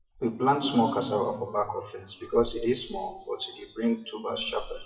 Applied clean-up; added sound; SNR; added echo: classical method WPE with log-MMSE.